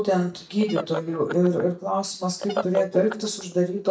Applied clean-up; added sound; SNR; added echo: neural mask model DeepFilterNet 3.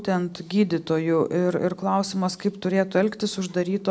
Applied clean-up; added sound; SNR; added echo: none; none; none; none.